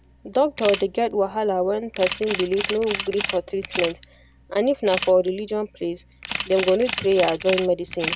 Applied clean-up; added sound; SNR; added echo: none; Camera; 10 dB; none.